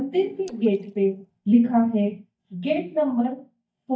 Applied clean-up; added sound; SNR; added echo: neural mask model DeepFilterNet 3.